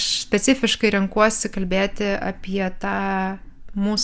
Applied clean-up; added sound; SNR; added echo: none; none; none; none.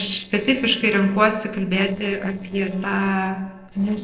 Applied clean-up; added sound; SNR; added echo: neural separator model SepFormer DNS4.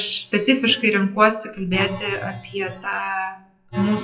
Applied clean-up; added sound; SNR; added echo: classical method WPE with log-MMSE.